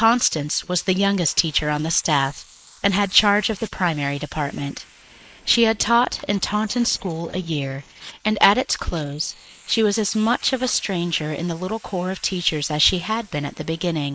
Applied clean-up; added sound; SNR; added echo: neural mask model Resemble Enhance denoiser.